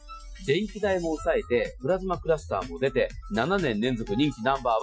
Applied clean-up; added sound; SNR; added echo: classical method Wiener filter.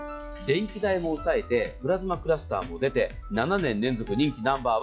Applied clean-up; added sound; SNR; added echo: classical method log-MMSE.